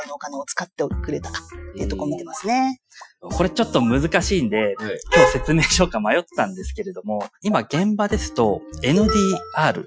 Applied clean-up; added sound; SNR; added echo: classical method Wiener filter.